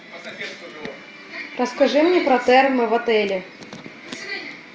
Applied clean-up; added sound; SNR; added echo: none; none; none; none.